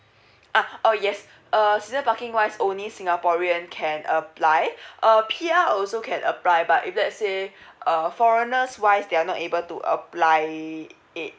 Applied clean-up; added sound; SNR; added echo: none; none; none; none.